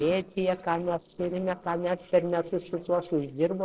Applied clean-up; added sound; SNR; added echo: neural separator model SepFormer DNS4.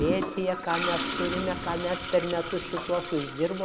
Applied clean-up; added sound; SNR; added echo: none; Toilet flush + Cutlery, silverware / Dishes, pots, and pans; 4 dB; none.